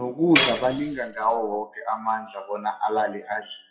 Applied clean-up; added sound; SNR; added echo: classical method WPE with log-MMSE.